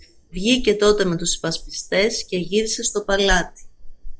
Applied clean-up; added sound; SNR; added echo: classical method log-MMSE.